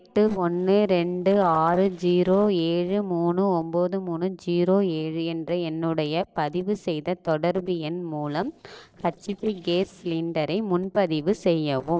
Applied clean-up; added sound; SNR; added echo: neural separator model SepFormer DNS4.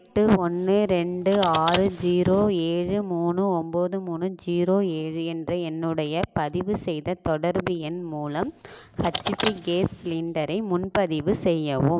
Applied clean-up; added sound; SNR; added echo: none; Car; 10 dB; none.